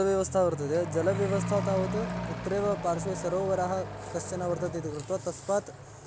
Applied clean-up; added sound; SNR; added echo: none; Accelerating, revving, vroom / Truck; 6 dB; none.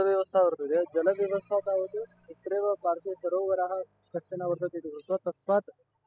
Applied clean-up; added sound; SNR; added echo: classical method spectral subtraction.